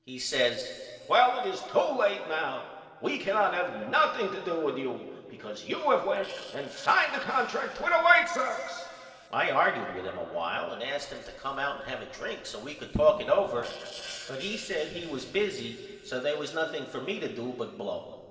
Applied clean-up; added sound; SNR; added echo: neural separator model SepFormer DNS4.